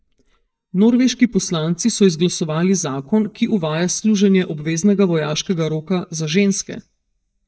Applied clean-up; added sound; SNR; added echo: neural mask model DeepFilterNet 3.